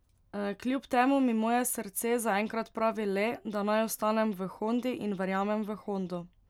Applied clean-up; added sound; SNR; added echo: none; none; none; none.